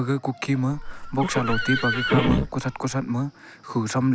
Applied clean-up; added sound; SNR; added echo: none; Livestock, farm animals, working animals; 2 dB; none.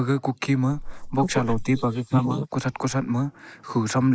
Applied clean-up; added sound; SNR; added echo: neural mask model Resemble Enhance denoiser.